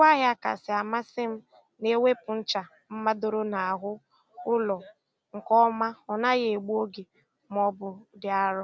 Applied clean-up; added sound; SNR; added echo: none; none; none; none.